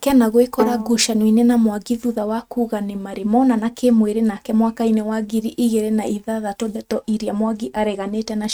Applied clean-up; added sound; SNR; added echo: neural mask model RNNoise.